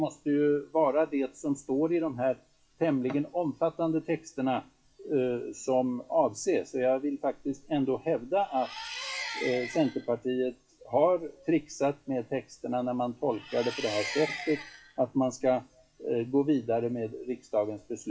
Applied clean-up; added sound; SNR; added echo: classical method WPE with log-MMSE.